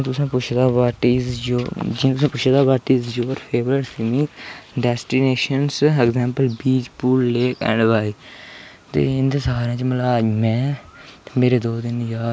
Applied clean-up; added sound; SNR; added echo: none; none; none; none.